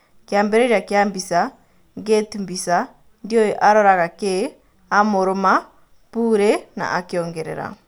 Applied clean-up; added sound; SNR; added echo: none; none; none; none.